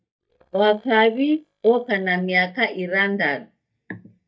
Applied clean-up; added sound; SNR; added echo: neural mask model DeepFilterNet 3.